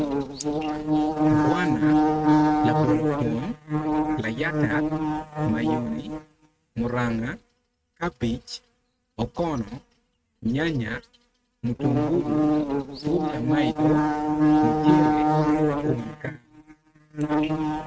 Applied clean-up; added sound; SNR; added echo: neural mask model RNNoise.